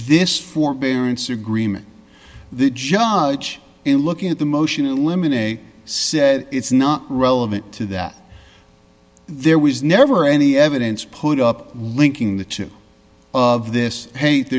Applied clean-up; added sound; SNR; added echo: none; none; none; none.